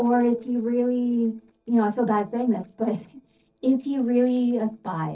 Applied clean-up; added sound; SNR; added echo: neural separator model SepFormer DNS4.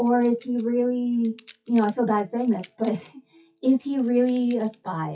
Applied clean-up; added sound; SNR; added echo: classical method WPE with log-MMSE.